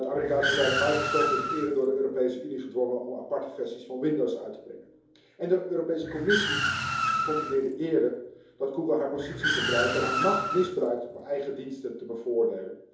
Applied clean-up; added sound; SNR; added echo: none; Car; 2 dB; reverberation time 2.8 s.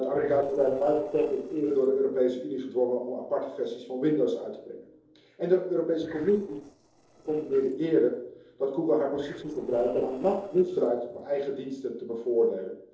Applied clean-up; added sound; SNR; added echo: neural separator model SepFormer DNS4.